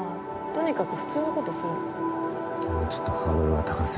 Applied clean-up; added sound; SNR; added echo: none; none; none; none.